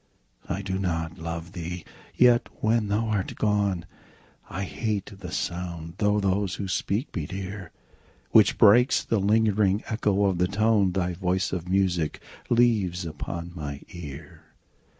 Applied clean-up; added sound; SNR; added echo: none; none; none; none.